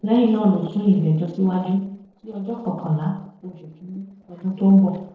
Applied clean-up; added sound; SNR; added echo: neural separator model SepFormer DNS4.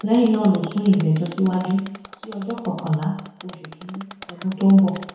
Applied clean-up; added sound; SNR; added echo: none; Mechanisms; 18 dB; reverberation time 0.9 s.